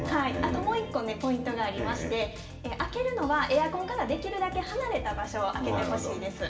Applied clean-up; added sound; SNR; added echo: none; none; none; reverberation time 0.7 s.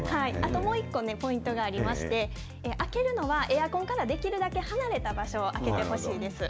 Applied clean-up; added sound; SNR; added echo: none; none; none; none.